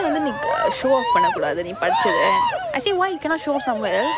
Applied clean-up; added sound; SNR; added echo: none; Cheering; 0 dB; none.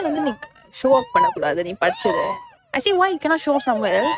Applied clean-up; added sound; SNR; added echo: neural mask model RNNoise.